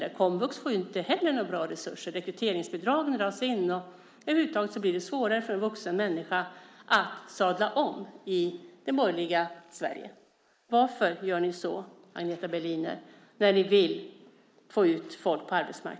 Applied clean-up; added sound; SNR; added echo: neural mask model Resemble Enhance denoiser.